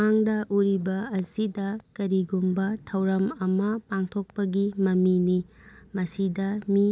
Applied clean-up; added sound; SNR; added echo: none; none; none; none.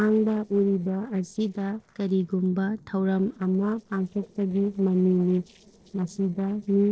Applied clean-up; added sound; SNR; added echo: neural separator model SepFormer DNS4.